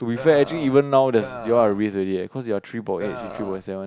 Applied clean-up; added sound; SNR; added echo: none; Burping, eructation; 12 dB; none.